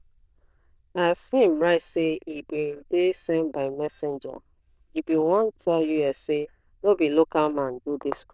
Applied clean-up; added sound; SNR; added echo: neural diffusion model UNIVERSE++.